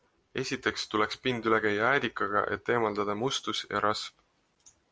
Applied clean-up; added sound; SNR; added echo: none; none; none; none.